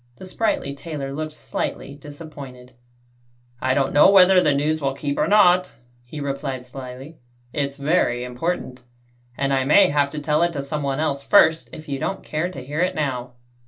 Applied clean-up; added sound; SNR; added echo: none; none; none; reverberation time 0.2 s.